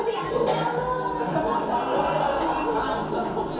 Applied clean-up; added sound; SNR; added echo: none; none; none; reverberation time 0.6 s.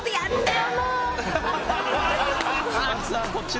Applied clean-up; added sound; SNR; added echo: none; none; none; none.